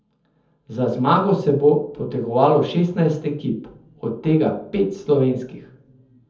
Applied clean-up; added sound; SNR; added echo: none; none; none; reverberation time 0.7 s.